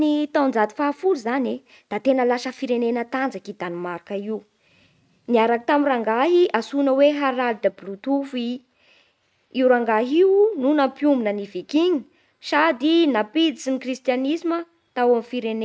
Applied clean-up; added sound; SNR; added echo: none; none; none; none.